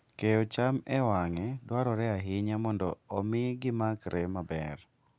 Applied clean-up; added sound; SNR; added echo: none; none; none; none.